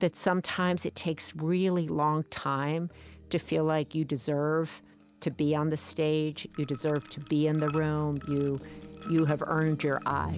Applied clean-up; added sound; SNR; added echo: none; Liquid; 17 dB; none.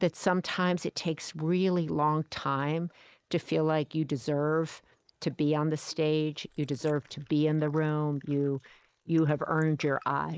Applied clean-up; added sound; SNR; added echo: neural mask model Resemble Enhance denoiser.